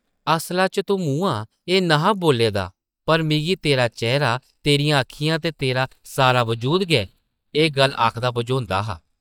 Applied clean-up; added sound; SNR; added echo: neural mask model DeepFilterNet 3.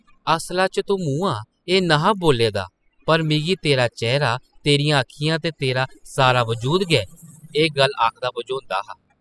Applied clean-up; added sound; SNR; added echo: classical method spectral subtraction.